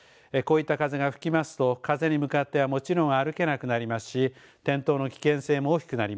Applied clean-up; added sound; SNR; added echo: none; none; none; none.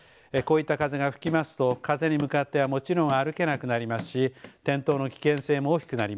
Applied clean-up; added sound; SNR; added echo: none; Run; 19 dB; none.